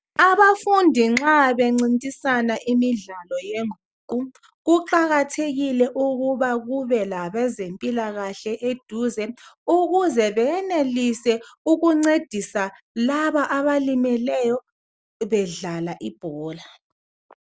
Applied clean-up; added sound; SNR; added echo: none; none; none; none.